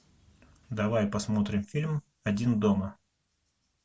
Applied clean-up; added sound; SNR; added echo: none; none; none; none.